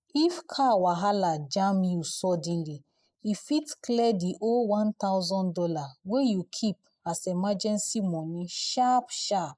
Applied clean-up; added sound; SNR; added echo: neural mask model Resemble Enhance denoiser.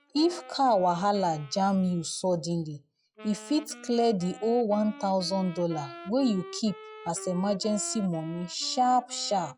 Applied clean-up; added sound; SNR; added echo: classical method log-MMSE.